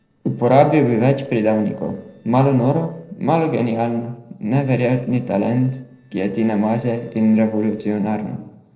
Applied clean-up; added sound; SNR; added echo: neural separator model SepFormer DNS4.